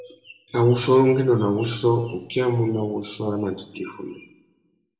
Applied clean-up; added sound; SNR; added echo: none; none; none; reverberation time 0.8 s.